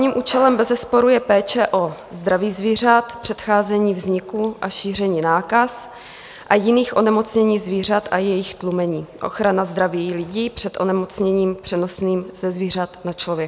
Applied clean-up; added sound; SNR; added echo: none; none; none; none.